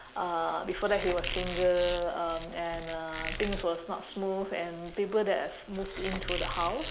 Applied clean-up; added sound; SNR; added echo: none; Squeak; 9 dB; none.